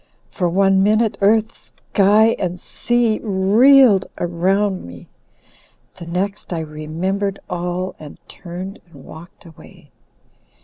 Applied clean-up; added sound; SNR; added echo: none; none; none; none.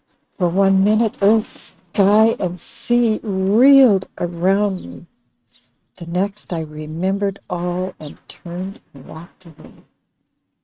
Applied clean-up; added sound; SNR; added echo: neural mask model RNNoise.